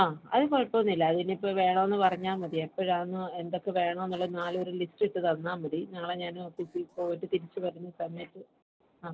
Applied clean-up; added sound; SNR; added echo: neural separator model SepFormer DNS4.